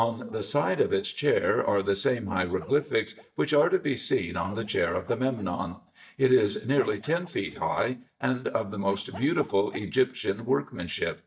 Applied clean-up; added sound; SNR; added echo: neural mask model DeepFilterNet 3.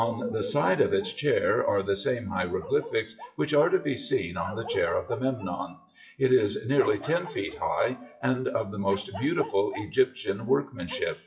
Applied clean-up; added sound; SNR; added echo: classical method WPE with log-MMSE.